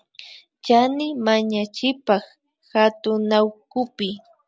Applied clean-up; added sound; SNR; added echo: none; none; none; none.